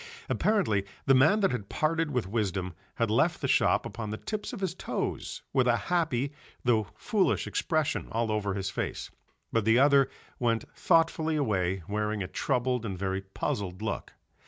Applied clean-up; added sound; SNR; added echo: none; none; none; none.